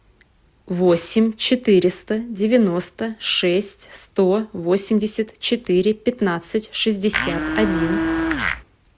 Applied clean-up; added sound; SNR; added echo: none; Domestic sounds, home sounds; 1 dB; none.